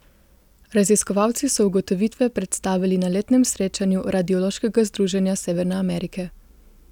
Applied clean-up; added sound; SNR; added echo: none; none; none; none.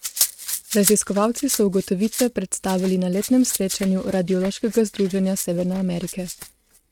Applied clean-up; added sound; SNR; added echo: neural mask model RNNoise.